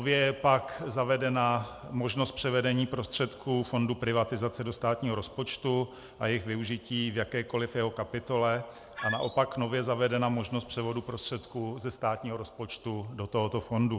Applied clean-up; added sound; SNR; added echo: none; Squeak; 6 dB; none.